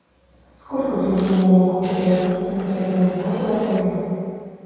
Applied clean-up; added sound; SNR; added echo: none; Camera; 16 dB; reverberation time 2.2 s.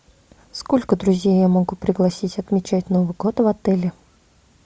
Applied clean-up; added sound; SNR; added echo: none; none; none; none.